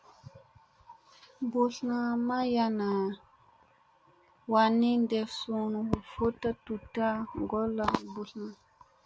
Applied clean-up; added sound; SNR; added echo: none; none; none; none.